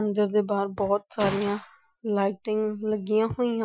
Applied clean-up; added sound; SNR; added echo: classical method Wiener filter.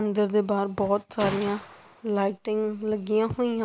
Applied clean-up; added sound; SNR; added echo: none; Gunshot, gunfire; 14 dB; none.